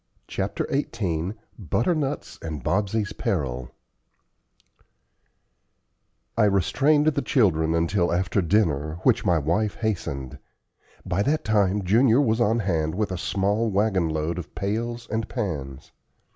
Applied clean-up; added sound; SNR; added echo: none; none; none; none.